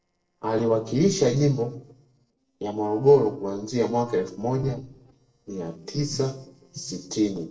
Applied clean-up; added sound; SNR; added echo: neural separator model SepFormer DNS4.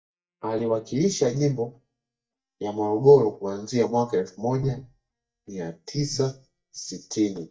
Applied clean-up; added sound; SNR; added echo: neural mask model DeepFilterNet 3.